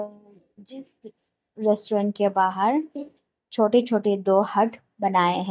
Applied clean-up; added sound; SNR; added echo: neural mask model DeepFilterNet 3.